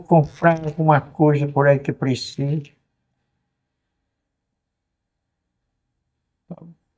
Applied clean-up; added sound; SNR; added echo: neural mask model DeepFilterNet 3.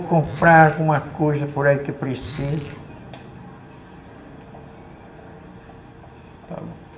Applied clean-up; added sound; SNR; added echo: none; Zipper (clothing); 16 dB; reverberation time 0.8 s.